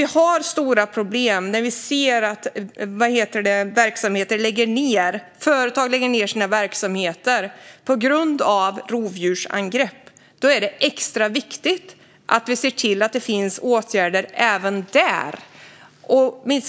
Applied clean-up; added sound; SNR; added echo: none; none; none; none.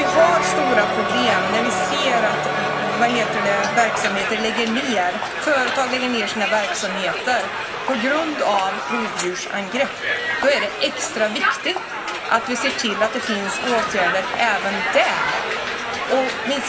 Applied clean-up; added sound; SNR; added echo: none; Crowd; 1 dB; reverberation time 3.0 s.